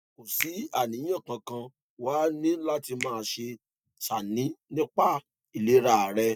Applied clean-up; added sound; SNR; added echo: neural mask model DeepFilterNet 3.